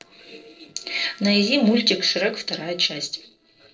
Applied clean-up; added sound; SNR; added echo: neural separator model SepFormer DNS4.